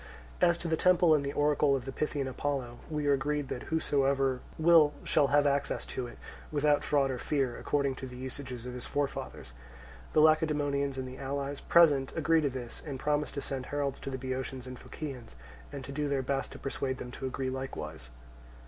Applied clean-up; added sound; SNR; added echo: none; none; none; none.